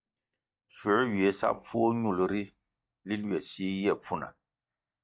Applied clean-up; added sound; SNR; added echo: neural mask model DeepFilterNet 3.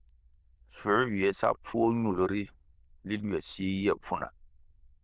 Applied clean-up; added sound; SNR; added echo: neural diffusion model UNIVERSE++.